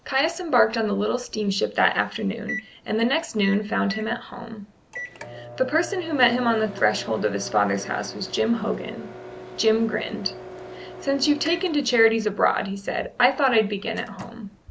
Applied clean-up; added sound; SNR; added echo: none; Microwave oven; 16 dB; none.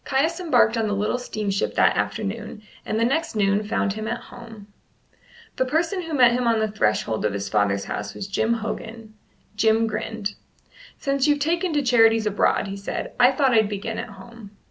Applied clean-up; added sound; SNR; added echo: none; none; none; none.